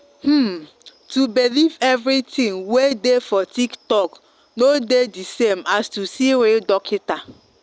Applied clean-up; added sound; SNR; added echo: none; none; none; none.